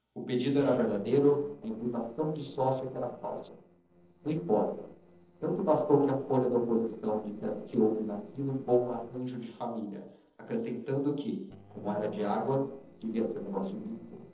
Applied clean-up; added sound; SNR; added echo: neural separator model SepFormer DNS4.